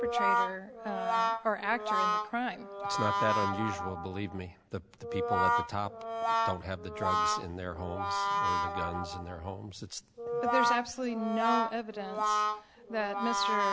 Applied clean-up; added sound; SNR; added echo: none; Brass instrument; -4 dB; none.